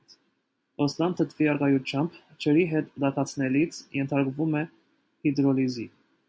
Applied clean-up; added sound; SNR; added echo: none; none; none; none.